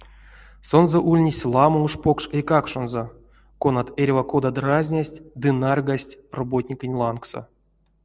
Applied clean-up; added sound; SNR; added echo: none; none; none; none.